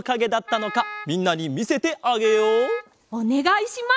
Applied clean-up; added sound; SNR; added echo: none; Wind instrument, woodwind instrument; 14 dB; none.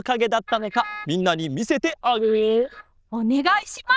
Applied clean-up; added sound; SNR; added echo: neural diffusion model UNIVERSE++.